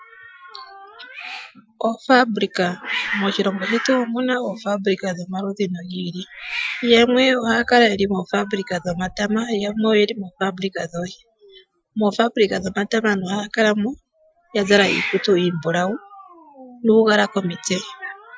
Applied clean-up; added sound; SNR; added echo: classical method Wiener filter.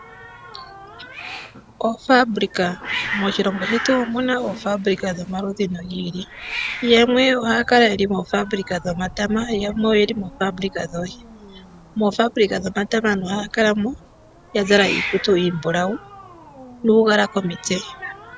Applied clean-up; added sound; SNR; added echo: none; Hiss; 13 dB; none.